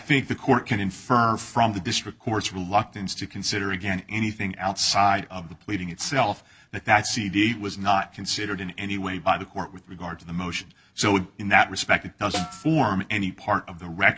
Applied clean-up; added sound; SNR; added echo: none; Snare drum; 11 dB; none.